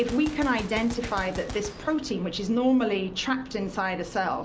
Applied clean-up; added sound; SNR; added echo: none; Gunshot, gunfire; 15 dB; none.